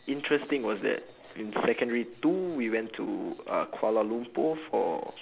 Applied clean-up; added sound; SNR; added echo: none; none; none; none.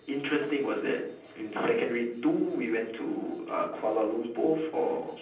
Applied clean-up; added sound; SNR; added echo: none; none; none; reverberation time 0.6 s.